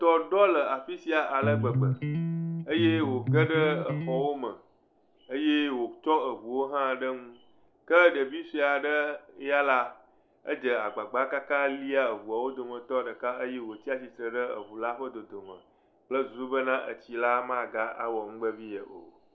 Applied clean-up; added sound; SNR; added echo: none; Electric guitar; 1 dB; none.